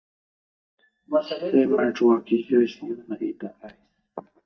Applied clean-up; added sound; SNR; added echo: neural mask model DeepFilterNet 3.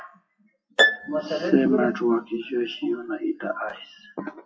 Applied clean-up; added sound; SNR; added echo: classical method WPE with log-MMSE.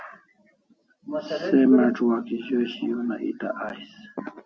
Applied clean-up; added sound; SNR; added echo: none; none; none; none.